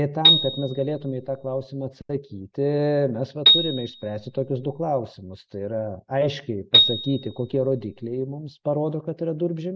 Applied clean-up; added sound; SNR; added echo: none; Piano; -3 dB; none.